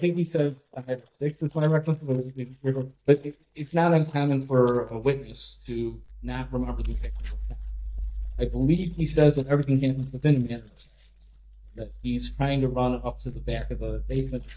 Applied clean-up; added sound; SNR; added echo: neural mask model DeepFilterNet 3.